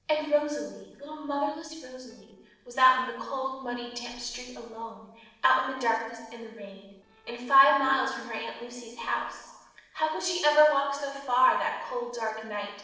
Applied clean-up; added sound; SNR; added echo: neural separator model SepFormer DNS4.